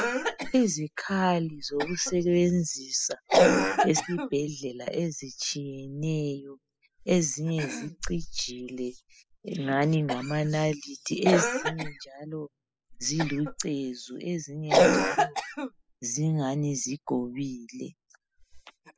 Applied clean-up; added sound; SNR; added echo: classical method spectral subtraction.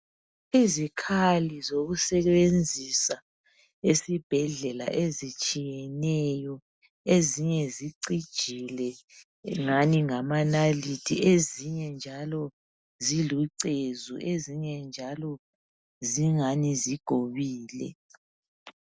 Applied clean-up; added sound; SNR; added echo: none; none; none; none.